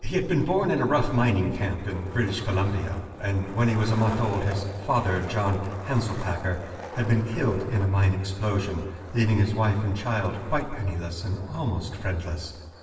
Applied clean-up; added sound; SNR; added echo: none; Skateboard; 17 dB; reverberation time 1.4 s.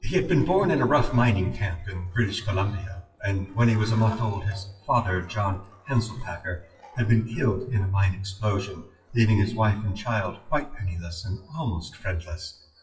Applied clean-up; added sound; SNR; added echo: classical method WPE with log-MMSE.